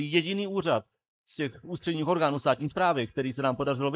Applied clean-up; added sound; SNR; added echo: neural mask model Resemble Enhance denoiser.